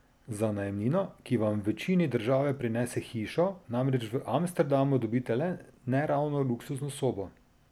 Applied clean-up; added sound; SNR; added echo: none; none; none; none.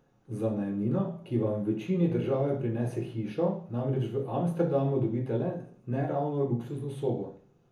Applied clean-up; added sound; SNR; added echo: none; none; none; reverberation time 0.7 s.